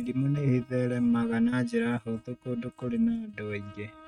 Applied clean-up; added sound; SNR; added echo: neural mask model RNNoise.